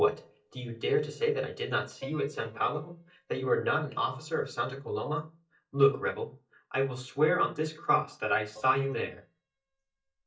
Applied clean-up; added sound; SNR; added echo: neural mask model DeepFilterNet 3.